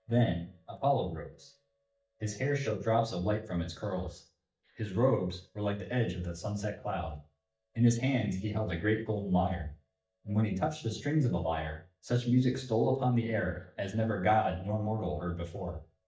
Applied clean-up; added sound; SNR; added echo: neural mask model DeepFilterNet 3.